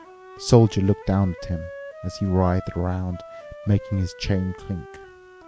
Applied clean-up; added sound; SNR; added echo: none; Wind instrument, woodwind instrument; 17 dB; none.